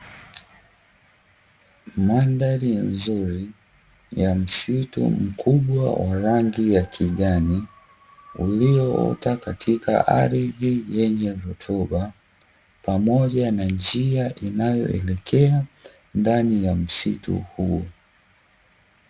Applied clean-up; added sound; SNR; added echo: none; none; none; none.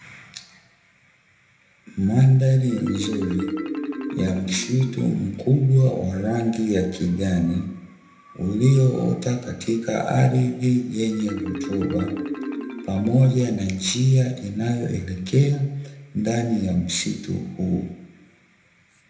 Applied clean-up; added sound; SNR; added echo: none; Marimba, xylophone; 14 dB; reverberation time 0.8 s.